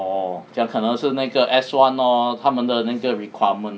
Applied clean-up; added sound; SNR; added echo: none; none; none; none.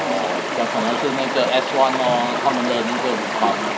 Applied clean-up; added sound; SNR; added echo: none; Stream; 1 dB; none.